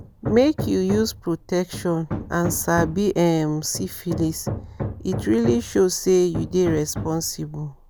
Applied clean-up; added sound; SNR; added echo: none; Hammer; 9 dB; none.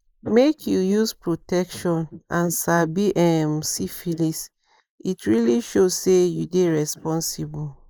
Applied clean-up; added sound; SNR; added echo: neural mask model Resemble Enhance denoiser.